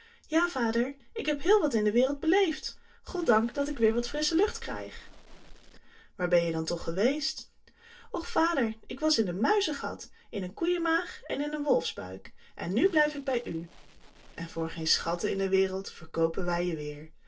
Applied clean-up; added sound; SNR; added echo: neural separator model SepFormer DNS4.